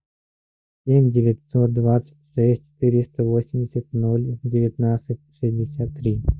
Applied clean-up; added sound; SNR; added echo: neural mask model DeepFilterNet 3.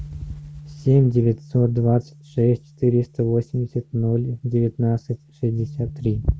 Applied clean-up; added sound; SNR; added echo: none; Bass guitar; 20 dB; none.